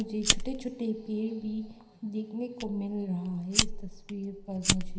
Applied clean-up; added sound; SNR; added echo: none; Fire; -1 dB; reverberation time 0.9 s.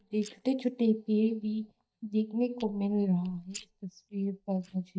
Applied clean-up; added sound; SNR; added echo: neural mask model DeepFilterNet 3.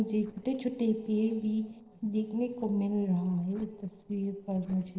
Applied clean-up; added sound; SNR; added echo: neural separator model SepFormer DNS4.